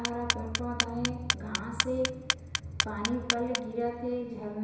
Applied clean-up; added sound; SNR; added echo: none; Clock; 1 dB; reverberation time 1.0 s.